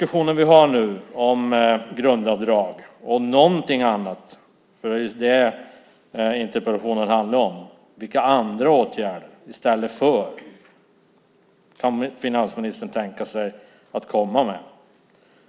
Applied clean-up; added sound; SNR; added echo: none; none; none; none.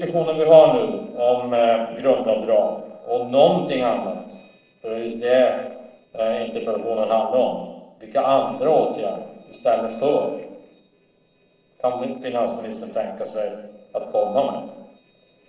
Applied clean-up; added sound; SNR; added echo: neural separator model SepFormer DNS4.